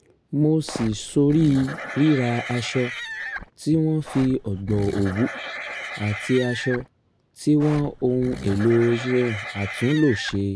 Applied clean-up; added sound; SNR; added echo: none; Livestock, farm animals, working animals; 11 dB; none.